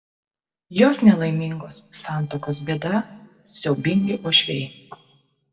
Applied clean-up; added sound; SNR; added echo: neural separator model SepFormer DNS4.